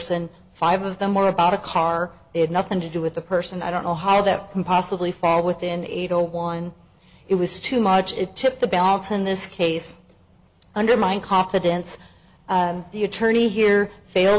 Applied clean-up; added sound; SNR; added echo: none; none; none; none.